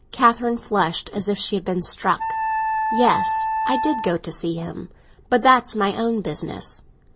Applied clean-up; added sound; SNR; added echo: none; Wind instrument, woodwind instrument; 3 dB; none.